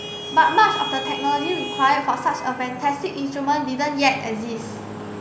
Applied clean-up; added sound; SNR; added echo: none; Traffic noise, roadway noise / Vehicle horn, car horn, honking; 10 dB; none.